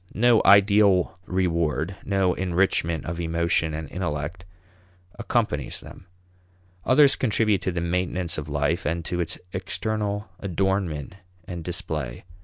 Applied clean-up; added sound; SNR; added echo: none; none; none; none.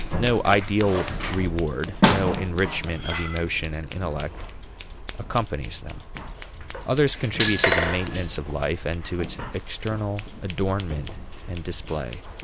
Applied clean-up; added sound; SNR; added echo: none; Scissors; 1 dB; none.